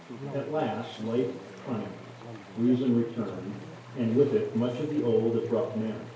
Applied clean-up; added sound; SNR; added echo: none; Chatter / Stream; 16 dB; reverberation time 2.4 s.